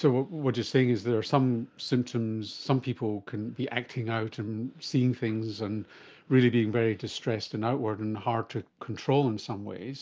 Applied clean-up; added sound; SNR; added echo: none; none; none; none.